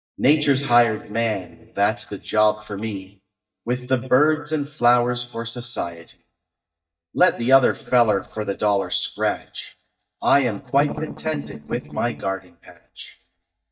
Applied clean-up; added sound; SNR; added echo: neural mask model DeepFilterNet 3.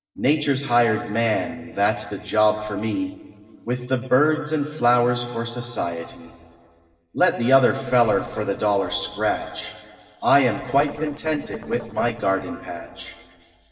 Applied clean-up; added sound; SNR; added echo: neural separator model SepFormer DNS4.